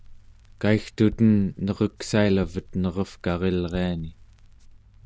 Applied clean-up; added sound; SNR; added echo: none; Crackle; 18 dB; none.